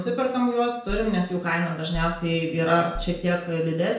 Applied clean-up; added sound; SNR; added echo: none; Bass drum; 13 dB; reverberation time 0.5 s.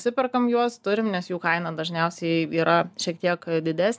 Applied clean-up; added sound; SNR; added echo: none; none; none; none.